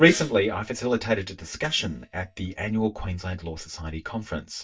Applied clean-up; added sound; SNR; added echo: neural mask model DeepFilterNet 3.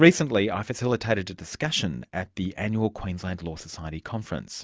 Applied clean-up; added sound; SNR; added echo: none; none; none; none.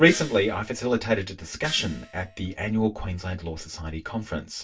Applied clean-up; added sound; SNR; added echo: none; Gong; 15 dB; reverberation time 0.1 s.